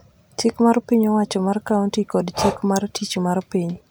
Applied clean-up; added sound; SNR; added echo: none; Breathing; 12 dB; none.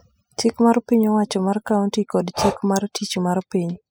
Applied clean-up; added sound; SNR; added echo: classical method spectral subtraction.